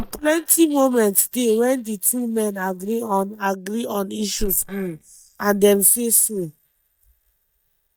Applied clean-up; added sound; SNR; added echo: neural mask model DeepFilterNet 3.